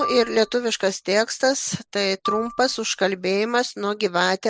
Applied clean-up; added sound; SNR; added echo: none; Marimba, xylophone; 13 dB; none.